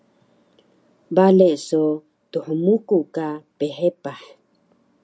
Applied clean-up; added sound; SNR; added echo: none; none; none; none.